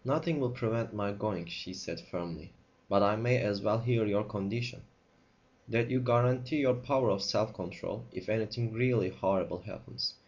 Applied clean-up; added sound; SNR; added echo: none; none; none; none.